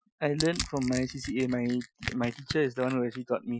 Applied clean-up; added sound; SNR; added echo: classical method Wiener filter.